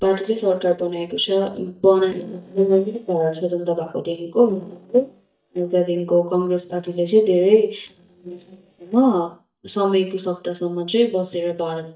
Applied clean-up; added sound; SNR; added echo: neural mask model DeepFilterNet 3.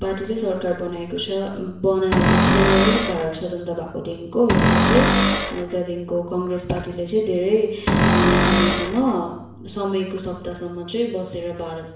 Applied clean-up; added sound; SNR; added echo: none; Cupboard open or close; -5 dB; reverberation time 0.7 s.